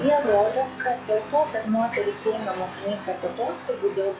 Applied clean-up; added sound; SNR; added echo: classical method log-MMSE.